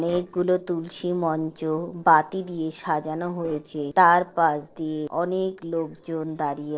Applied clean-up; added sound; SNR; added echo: neural separator model SepFormer DNS4.